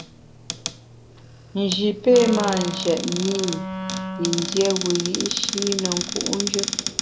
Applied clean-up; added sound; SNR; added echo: none; Cupboard open or close + Wind instrument, woodwind instrument; 5 dB; none.